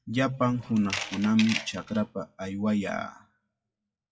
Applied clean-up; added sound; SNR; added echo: classical method WPE with log-MMSE.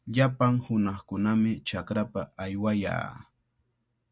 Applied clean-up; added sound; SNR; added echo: none; none; none; none.